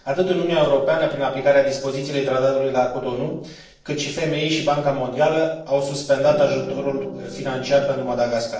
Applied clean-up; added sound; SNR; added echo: neural separator model SepFormer DNS4.